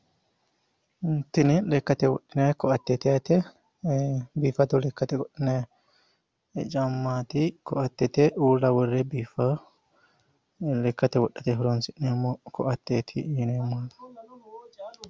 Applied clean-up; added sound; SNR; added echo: none; none; none; none.